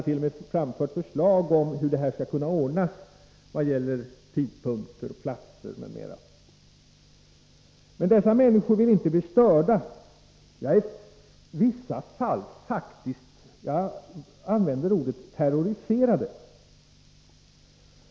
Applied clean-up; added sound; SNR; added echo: none; none; none; none.